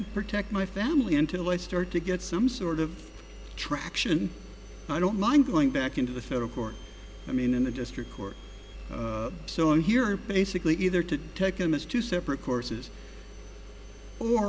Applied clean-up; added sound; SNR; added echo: none; Engine; 14 dB; none.